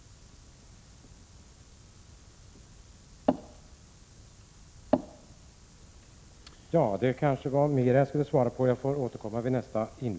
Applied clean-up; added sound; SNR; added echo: none; none; none; none.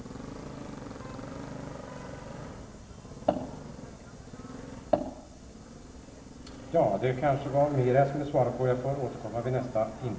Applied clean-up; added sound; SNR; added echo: none; Motorcycle; 13 dB; reverberation time 1.3 s.